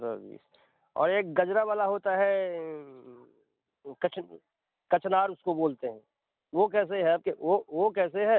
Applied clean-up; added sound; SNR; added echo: none; none; none; none.